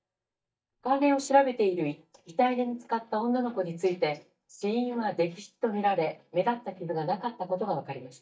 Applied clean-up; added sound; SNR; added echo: neural mask model DeepFilterNet 3.